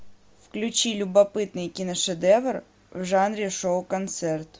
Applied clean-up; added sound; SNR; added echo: none; none; none; none.